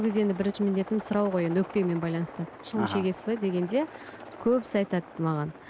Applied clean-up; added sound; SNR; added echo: none; Aircraft; 16 dB; none.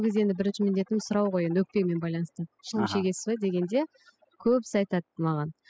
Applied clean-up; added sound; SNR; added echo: classical method spectral subtraction.